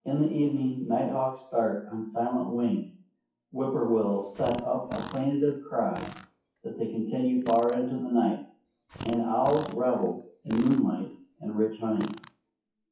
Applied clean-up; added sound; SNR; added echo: classical method WPE with log-MMSE.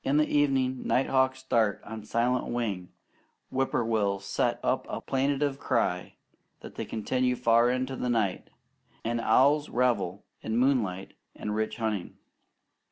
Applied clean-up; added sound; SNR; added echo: none; none; none; none.